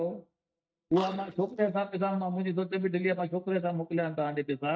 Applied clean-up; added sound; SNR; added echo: neural mask model DeepFilterNet 3.